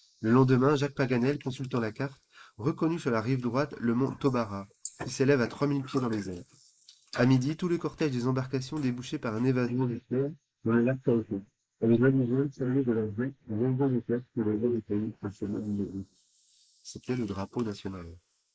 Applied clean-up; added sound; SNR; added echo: neural mask model Resemble Enhance denoiser.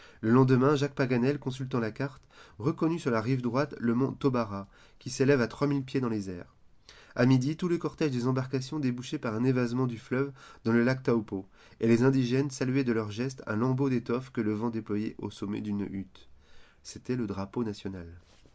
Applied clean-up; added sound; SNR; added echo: none; none; none; none.